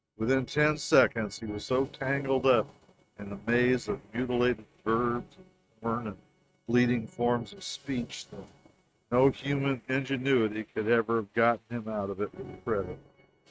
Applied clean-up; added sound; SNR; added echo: neural mask model RNNoise.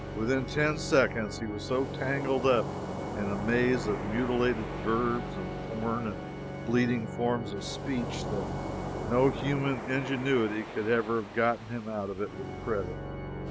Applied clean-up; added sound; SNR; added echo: none; Waves, surf + Organ; 6 dB; none.